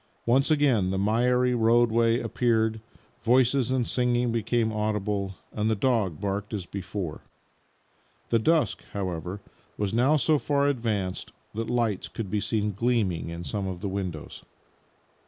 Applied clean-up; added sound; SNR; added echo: neural mask model Resemble Enhance denoiser.